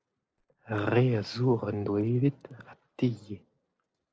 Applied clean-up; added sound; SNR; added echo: neural separator model SepFormer DNS4.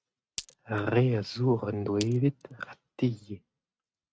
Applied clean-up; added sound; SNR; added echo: neural mask model RNNoise.